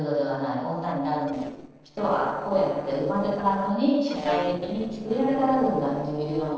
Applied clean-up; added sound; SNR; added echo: neural separator model SepFormer DNS4.